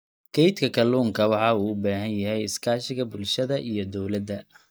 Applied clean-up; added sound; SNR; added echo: neural mask model DeepFilterNet 3.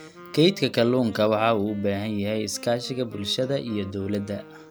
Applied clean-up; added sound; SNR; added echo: none; Wind instrument, woodwind instrument; 20 dB; none.